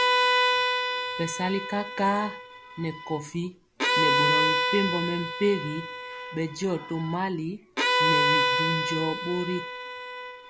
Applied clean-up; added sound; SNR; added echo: none; Bowed string instrument; -3 dB; none.